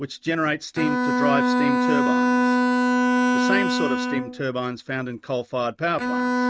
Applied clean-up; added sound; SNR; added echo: neural mask model RNNoise.